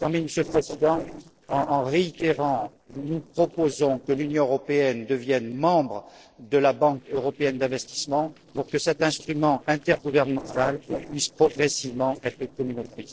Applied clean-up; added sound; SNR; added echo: neural separator model SepFormer DNS4.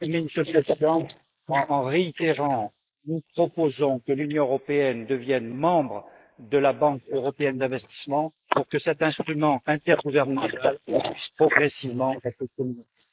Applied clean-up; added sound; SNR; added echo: neural mask model Resemble Enhance denoiser.